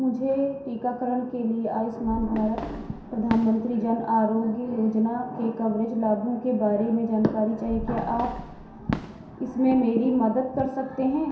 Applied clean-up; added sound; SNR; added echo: none; Fireworks; 13 dB; reverberation time 0.7 s.